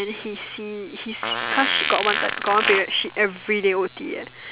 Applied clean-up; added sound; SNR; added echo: none; Fart; 2 dB; none.